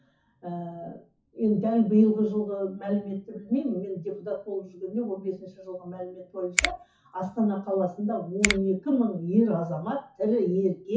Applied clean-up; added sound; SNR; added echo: classical method WPE with log-MMSE.